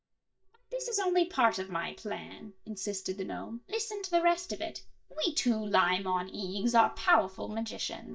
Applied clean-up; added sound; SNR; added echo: neural mask model DeepFilterNet 3.